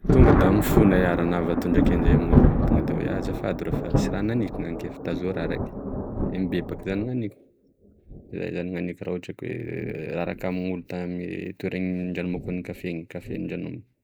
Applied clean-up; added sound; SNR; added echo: none; Thunder; -2 dB; none.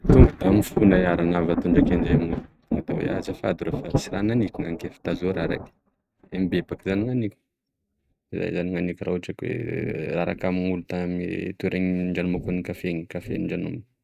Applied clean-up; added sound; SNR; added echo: neural mask model RNNoise.